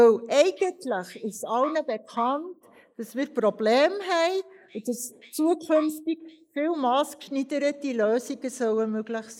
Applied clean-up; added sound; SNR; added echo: neural mask model Resemble Enhance denoiser.